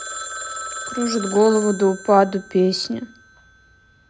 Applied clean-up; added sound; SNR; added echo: none; Telephone; 12 dB; none.